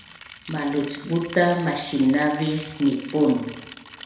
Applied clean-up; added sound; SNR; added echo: none; Liquid; 18 dB; reverberation time 1.0 s.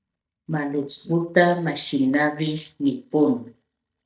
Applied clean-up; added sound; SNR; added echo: neural mask model DeepFilterNet 3.